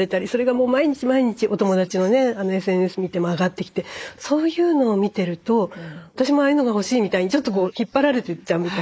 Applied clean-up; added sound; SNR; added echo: neural mask model Resemble Enhance denoiser.